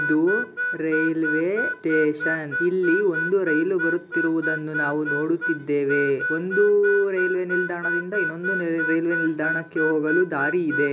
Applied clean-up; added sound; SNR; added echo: none; Harmonica; 5 dB; none.